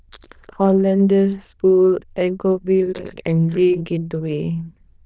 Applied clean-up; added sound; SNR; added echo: neural diffusion model UNIVERSE++.